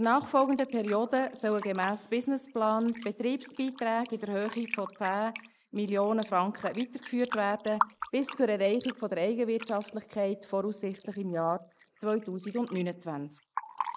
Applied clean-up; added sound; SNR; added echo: neural mask model Resemble Enhance denoiser.